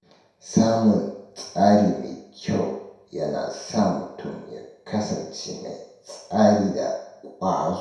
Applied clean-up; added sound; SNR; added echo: none; none; none; reverberation time 0.7 s.